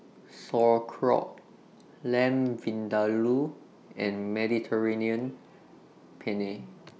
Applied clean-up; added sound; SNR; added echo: none; none; none; none.